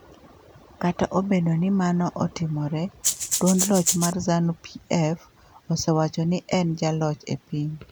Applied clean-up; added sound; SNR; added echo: none; Rattle (instrument); 1 dB; none.